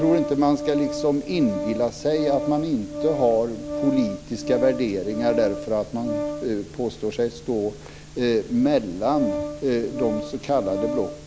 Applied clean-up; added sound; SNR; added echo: none; Organ; 7 dB; none.